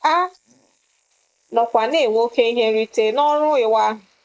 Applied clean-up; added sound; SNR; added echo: neural mask model Resemble Enhance denoiser.